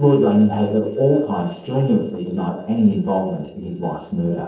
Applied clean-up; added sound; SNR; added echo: neural separator model SepFormer DNS4.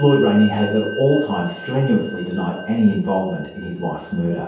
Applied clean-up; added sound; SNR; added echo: none; Musical instrument; 16 dB; reverberation time 0.7 s.